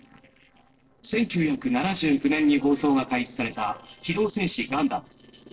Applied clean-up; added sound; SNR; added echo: neural separator model SepFormer DNS4.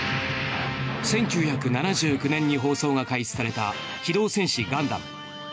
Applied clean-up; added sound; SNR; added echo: none; none; none; none.